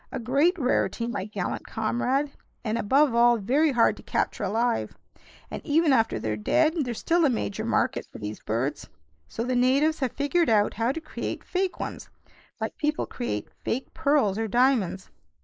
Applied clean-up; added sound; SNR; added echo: neural mask model Resemble Enhance denoiser.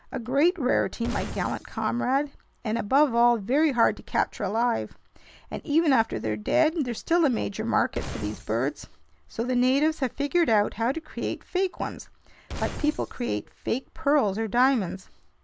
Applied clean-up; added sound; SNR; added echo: none; Glass; 11 dB; none.